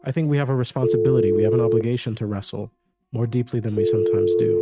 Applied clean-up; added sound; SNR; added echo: neural mask model RNNoise.